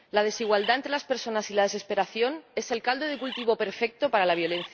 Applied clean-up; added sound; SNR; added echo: none; Bird; 14 dB; none.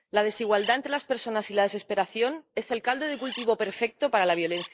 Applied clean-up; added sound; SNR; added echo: neural mask model Resemble Enhance denoiser.